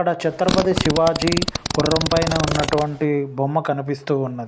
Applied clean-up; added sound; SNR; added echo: none; Fart; 3 dB; none.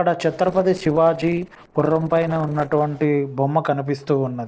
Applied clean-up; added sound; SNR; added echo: neural separator model SepFormer DNS4.